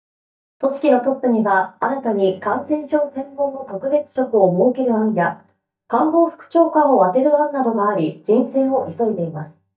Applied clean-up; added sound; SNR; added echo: neural mask model DeepFilterNet 3.